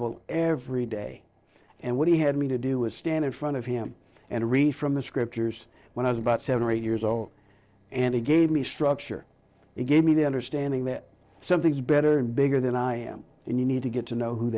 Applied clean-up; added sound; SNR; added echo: neural separator model SepFormer DNS4.